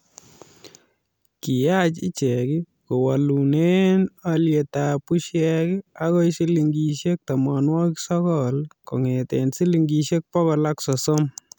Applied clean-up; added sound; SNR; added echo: none; none; none; none.